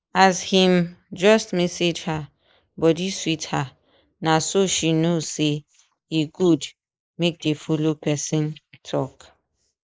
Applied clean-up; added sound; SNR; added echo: neural mask model Resemble Enhance denoiser.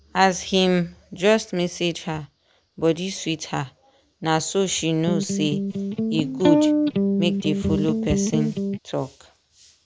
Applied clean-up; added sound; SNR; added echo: none; Electric guitar; -2 dB; none.